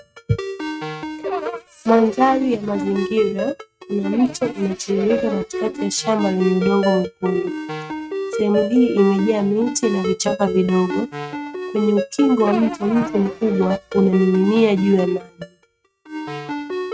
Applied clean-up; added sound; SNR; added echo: neural mask model RNNoise.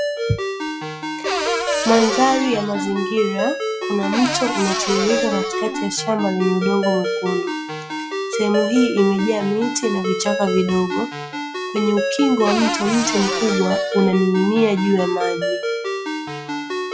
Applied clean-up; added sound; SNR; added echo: classical method log-MMSE.